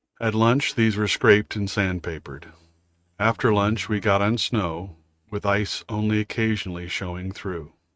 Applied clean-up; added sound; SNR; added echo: neural mask model RNNoise.